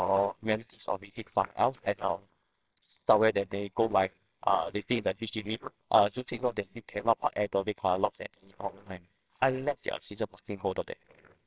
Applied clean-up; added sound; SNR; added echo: neural separator model SepFormer WHAMR!.